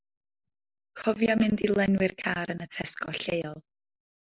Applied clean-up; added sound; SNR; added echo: neural mask model Resemble Enhance denoiser.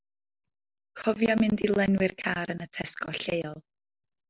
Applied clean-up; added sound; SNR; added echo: none; none; none; none.